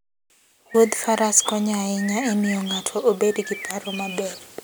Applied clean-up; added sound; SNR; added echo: none; Bird; 13 dB; none.